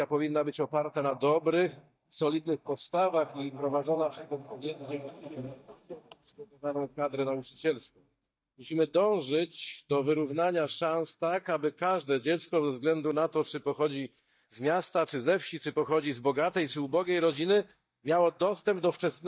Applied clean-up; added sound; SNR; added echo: neural mask model DeepFilterNet 3.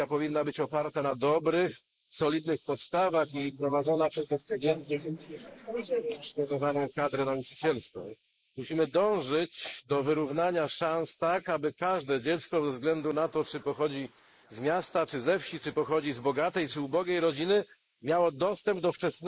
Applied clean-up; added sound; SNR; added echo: neural mask model Resemble Enhance denoiser.